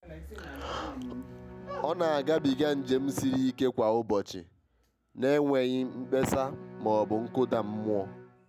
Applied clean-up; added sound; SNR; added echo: none; Bowed string instrument; 17 dB; none.